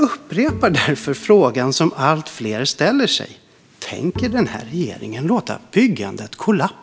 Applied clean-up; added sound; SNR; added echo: none; Bowed string instrument; 16 dB; none.